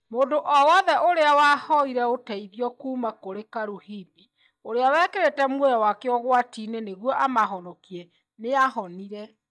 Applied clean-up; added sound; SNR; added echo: neural mask model DeepFilterNet 3.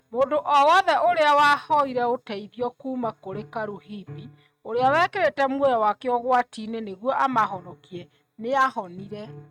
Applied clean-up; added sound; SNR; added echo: neural mask model RNNoise.